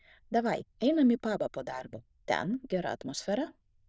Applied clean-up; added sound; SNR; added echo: neural diffusion model UNIVERSE++.